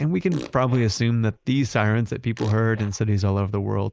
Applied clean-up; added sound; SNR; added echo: neural mask model Resemble Enhance denoiser.